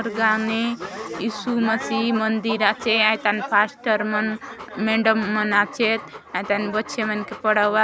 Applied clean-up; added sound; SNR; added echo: none; Dog; 16 dB; none.